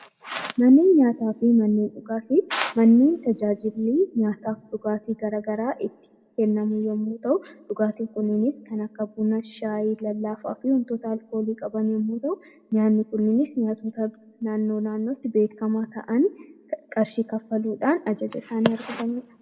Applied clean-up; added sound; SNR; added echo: none; none; none; reverberation time 0.7 s.